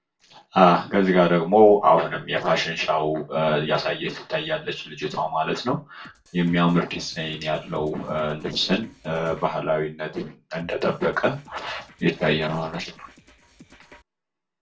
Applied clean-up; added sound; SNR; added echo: neural separator model SepFormer DNS4.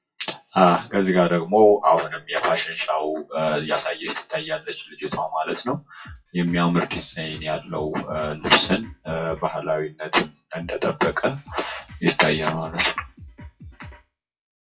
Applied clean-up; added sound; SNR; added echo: classical method WPE with log-MMSE.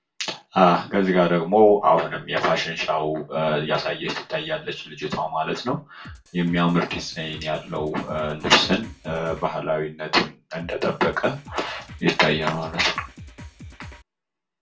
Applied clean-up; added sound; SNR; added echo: none; Drum kit; 19 dB; reverberation time 0.2 s.